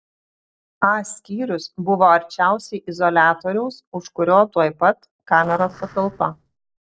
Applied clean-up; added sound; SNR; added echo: neural separator model SepFormer DNS4.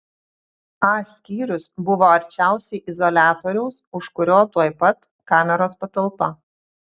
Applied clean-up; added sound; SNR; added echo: none; none; none; none.